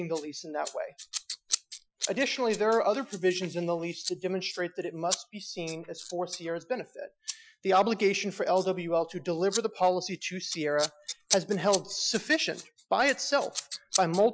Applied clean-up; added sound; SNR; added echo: classical method Wiener filter.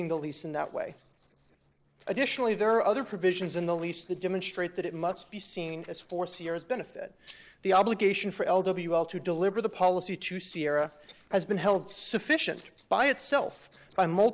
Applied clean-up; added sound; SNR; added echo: neural separator model SepFormer DNS4.